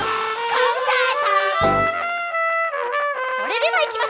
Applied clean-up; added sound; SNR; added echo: none; Trumpet; -1 dB; none.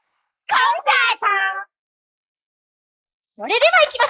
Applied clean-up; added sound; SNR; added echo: neural mask model Resemble Enhance denoiser.